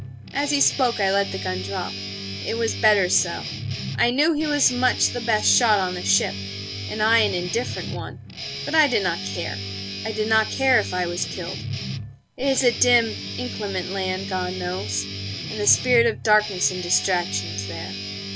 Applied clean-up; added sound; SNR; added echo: none; Guitar; 7 dB; none.